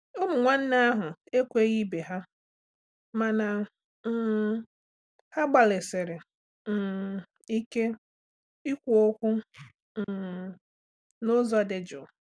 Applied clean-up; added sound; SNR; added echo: none; none; none; none.